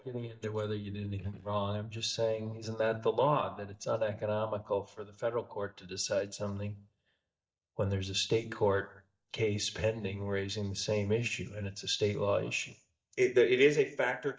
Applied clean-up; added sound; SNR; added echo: neural mask model DeepFilterNet 3.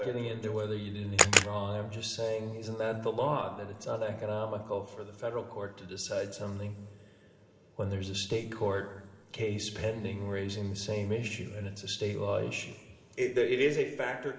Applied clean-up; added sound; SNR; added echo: none; Camera; -5 dB; reverberation time 3.0 s.